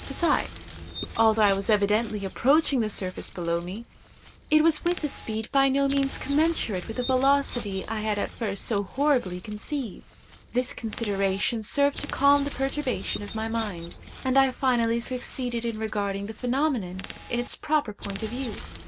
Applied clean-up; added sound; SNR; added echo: none; Chirp, tweet; 6 dB; none.